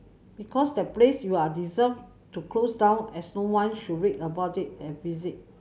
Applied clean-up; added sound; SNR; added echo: none; none; none; none.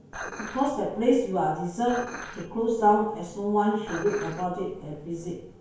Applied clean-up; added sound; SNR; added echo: none; Dishes, pots, and pans; 15 dB; reverberation time 0.5 s.